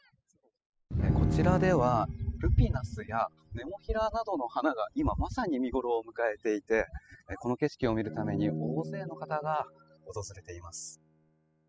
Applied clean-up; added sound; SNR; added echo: classical method spectral subtraction.